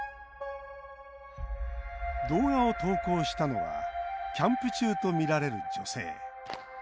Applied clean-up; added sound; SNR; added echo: none; none; none; none.